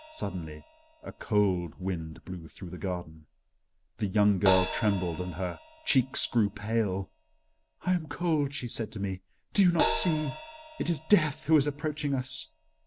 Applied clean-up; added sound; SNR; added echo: none; Crash cymbal; 10 dB; none.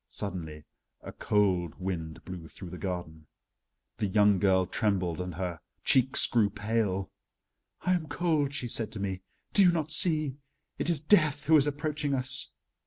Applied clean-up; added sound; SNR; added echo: none; none; none; none.